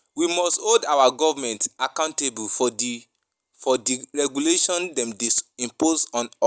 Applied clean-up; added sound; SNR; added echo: none; none; none; none.